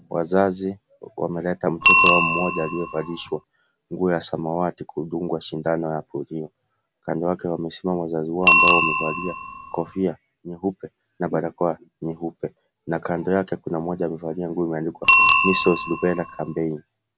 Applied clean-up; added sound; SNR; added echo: none; Bicycle bell; 0 dB; none.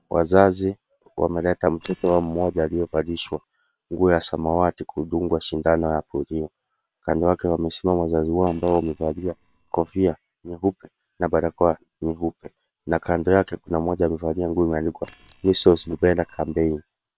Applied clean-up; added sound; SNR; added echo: neural separator model SepFormer WHAM!.